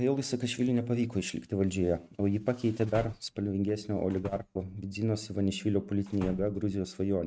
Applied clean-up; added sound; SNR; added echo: neural mask model RNNoise.